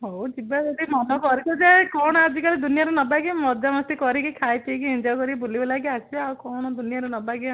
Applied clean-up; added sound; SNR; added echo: none; none; none; none.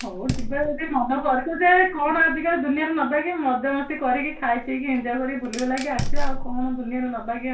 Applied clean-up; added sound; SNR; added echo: none; Fire; 5 dB; reverberation time 0.2 s.